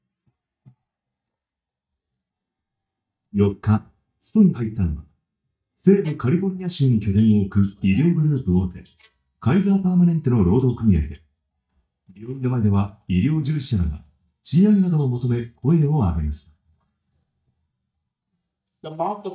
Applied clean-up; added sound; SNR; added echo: neural mask model DeepFilterNet 3.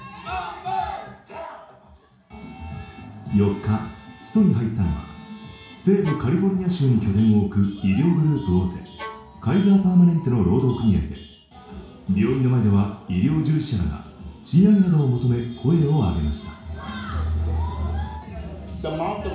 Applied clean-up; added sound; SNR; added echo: none; Bowed string instrument; 18 dB; reverberation time 0.6 s.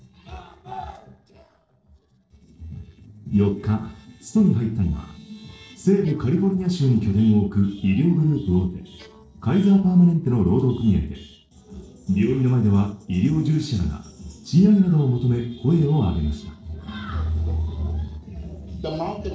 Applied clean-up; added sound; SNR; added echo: neural separator model SepFormer DNS4.